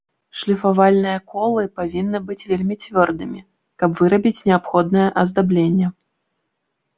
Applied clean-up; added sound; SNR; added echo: none; none; none; none.